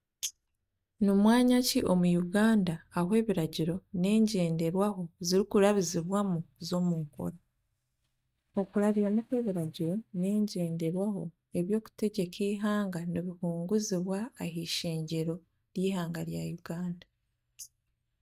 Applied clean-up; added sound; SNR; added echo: neural mask model DeepFilterNet 3.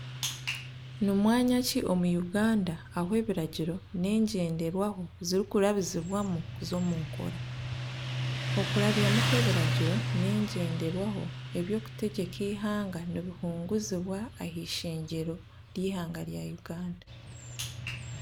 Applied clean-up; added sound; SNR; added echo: none; Motorcycle; 5 dB; none.